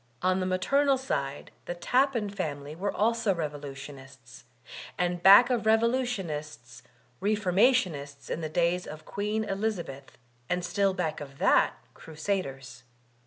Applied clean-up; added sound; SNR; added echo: none; none; none; none.